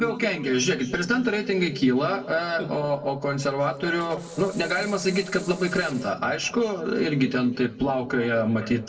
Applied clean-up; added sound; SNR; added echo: neural separator model SepFormer DNS4.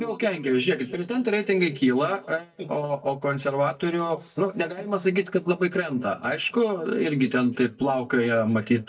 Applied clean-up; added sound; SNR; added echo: neural mask model DeepFilterNet 3.